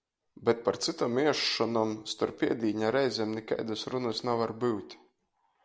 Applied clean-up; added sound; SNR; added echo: none; none; none; none.